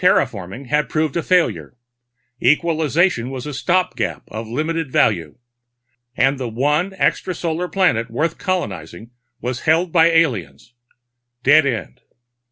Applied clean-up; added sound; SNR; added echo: none; none; none; none.